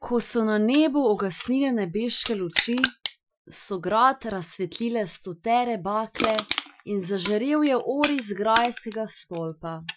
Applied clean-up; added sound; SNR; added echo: classical method Wiener filter.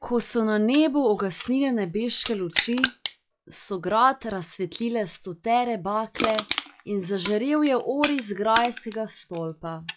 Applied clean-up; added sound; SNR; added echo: classical method log-MMSE.